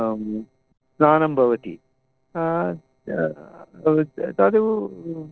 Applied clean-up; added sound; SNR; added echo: neural separator model SepFormer DNS4.